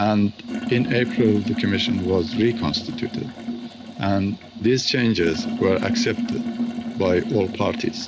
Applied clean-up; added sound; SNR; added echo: none; Sink (filling or washing); 5 dB; none.